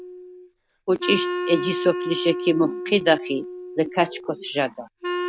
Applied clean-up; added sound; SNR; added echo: none; Wind instrument, woodwind instrument; 6 dB; none.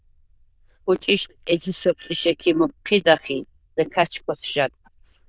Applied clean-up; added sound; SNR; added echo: neural diffusion model UNIVERSE++.